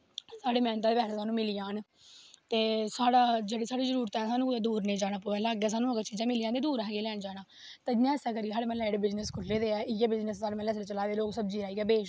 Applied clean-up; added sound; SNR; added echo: none; none; none; none.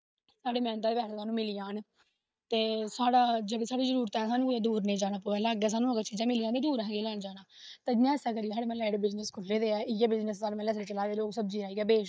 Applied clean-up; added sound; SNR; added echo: neural mask model DeepFilterNet 3.